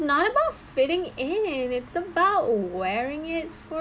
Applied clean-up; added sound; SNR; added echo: none; none; none; none.